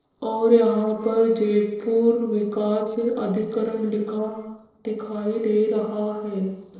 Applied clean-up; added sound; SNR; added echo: neural separator model SepFormer DNS4.